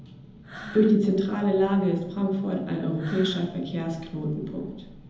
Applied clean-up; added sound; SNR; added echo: none; Breathing; 20 dB; reverberation time 0.9 s.